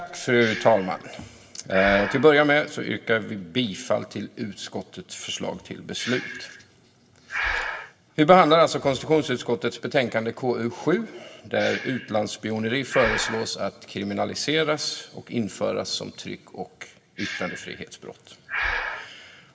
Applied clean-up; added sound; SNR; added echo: none; Breathing; 11 dB; reverberation time 0.8 s.